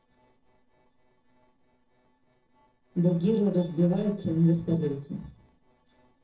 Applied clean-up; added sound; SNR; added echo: neural separator model SepFormer DNS4.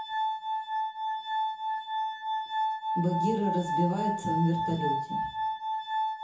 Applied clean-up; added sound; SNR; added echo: none; Glass; -2 dB; reverberation time 0.7 s.